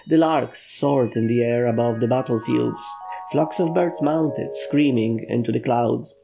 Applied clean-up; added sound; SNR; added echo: none; Mallet percussion; 16 dB; none.